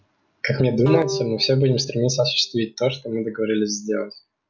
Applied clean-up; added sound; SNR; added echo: none; Bowed string instrument; 10 dB; none.